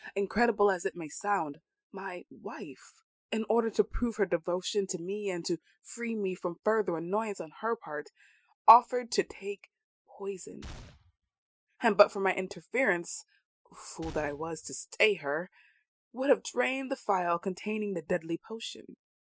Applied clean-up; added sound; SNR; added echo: classical method spectral subtraction.